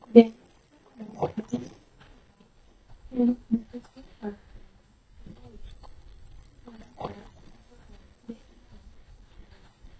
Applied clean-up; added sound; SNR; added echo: neural mask model DeepFilterNet 3.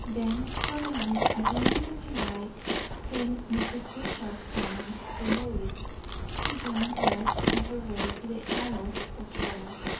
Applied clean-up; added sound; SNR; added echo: none; Chewing, mastication; -4 dB; reverberation time 0.5 s.